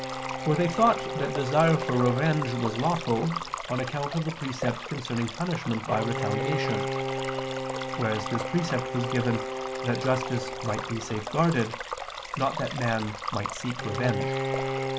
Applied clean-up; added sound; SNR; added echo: none; Bowed string instrument + Stream; 4 dB; none.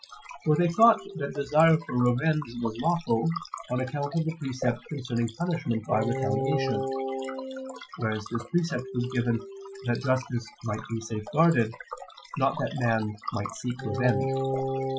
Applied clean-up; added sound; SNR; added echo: classical method Wiener filter.